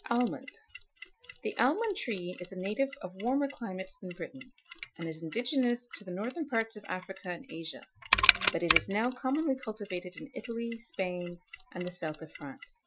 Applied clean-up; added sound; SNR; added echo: classical method Wiener filter.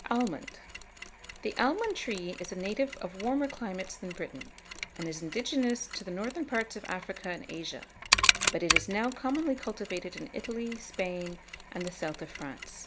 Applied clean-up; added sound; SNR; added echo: none; Mechanisms; 2 dB; none.